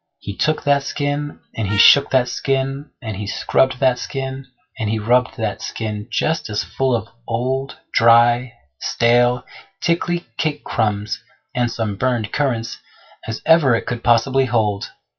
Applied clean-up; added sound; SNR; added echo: classical method WPE with log-MMSE.